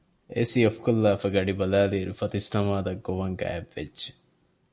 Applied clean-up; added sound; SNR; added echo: none; none; none; none.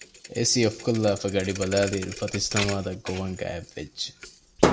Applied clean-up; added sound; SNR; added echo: none; Thump, thud; 4 dB; none.